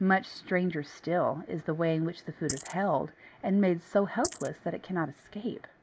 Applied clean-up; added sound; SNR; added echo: neural mask model Resemble Enhance denoiser.